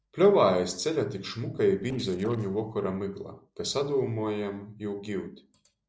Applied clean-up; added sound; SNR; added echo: neural separator model SepFormer DNS4.